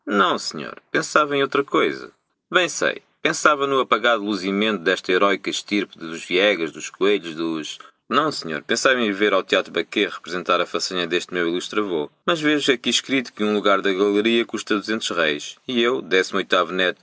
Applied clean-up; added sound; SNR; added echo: none; none; none; none.